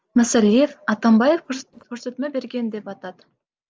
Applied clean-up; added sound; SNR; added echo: none; none; none; none.